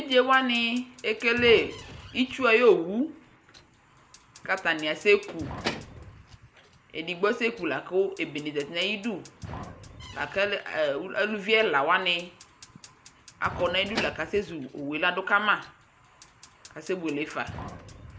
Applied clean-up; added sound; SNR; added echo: none; Squeak / Slam / Wood + Fire; 16 dB; none.